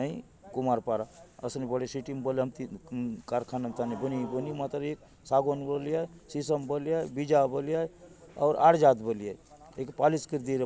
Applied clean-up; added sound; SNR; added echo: none; none; none; none.